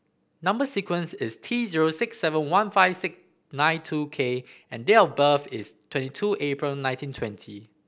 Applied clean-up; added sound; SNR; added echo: none; none; none; none.